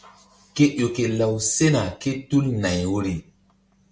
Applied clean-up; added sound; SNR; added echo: none; none; none; none.